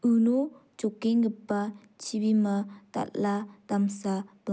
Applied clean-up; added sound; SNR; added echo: none; none; none; none.